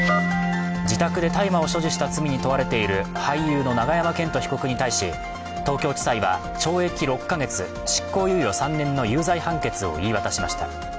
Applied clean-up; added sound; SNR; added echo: none; Mallet percussion; 8 dB; none.